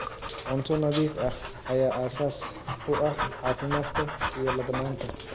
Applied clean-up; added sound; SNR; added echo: none; Dog; 5 dB; none.